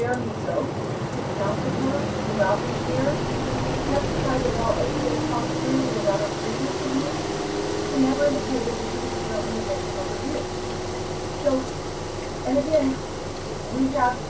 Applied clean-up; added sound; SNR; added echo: none; Engine; -1 dB; reverberation time 0.2 s.